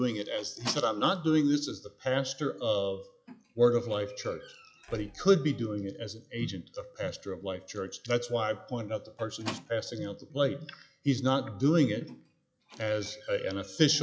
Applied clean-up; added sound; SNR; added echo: classical method log-MMSE.